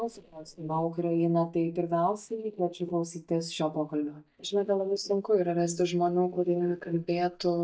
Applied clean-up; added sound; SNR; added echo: neural mask model DeepFilterNet 3.